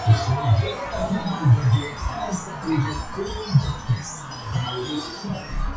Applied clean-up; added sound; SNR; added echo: classical method WPE with log-MMSE.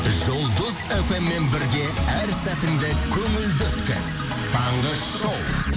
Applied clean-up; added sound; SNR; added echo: none; none; none; none.